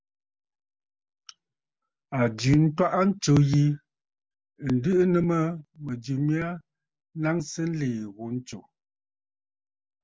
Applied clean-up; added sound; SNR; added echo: none; none; none; none.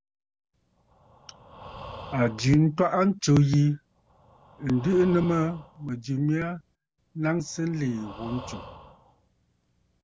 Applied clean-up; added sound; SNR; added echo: none; Breathing; 19 dB; none.